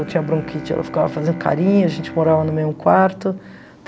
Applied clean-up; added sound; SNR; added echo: none; Bowed string instrument; 15 dB; none.